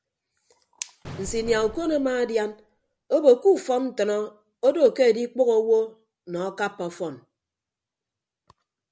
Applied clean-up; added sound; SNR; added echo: none; Explosion; 18 dB; none.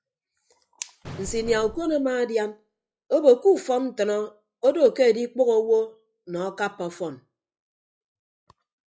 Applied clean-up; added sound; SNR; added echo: classical method log-MMSE.